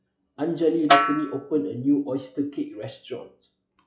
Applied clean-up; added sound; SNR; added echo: classical method log-MMSE.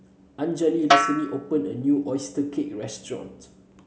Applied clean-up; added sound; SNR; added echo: none; Snare drum; -1 dB; none.